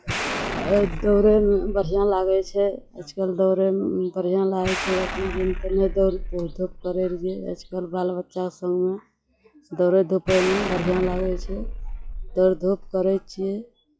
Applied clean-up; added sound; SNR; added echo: classical method log-MMSE.